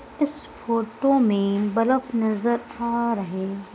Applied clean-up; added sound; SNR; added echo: none; none; none; none.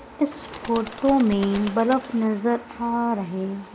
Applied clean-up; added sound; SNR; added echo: none; Bird; 14 dB; none.